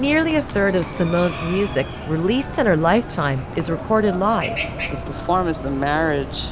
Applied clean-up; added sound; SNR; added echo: none; Chicken, rooster; 8 dB; none.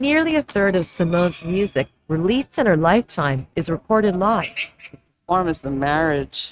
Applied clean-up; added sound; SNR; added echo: neural mask model RNNoise.